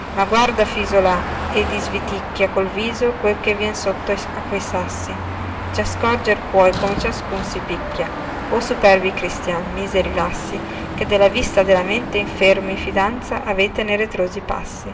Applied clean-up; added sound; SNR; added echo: none; Car passing by / Traffic noise, roadway noise / Engine; 7 dB; reverberation time 2.3 s.